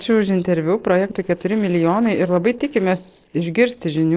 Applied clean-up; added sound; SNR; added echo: neural separator model SepFormer DNS4.